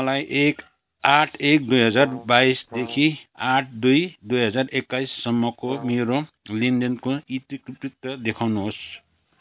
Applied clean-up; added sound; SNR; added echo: none; Brass instrument; 16 dB; none.